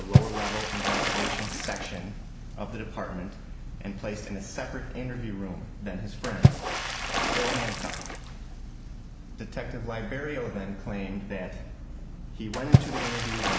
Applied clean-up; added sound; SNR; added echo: none; Water / Splash, splatter; -5 dB; none.